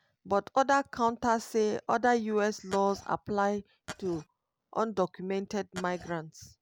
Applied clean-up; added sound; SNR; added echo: none; Glass; 15 dB; none.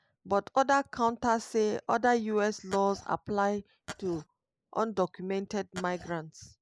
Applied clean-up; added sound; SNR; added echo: neural mask model Resemble Enhance denoiser.